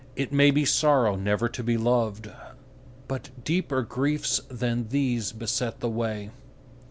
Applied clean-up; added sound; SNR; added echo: none; none; none; none.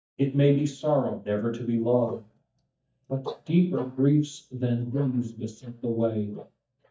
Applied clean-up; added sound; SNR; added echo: neural mask model DeepFilterNet 3.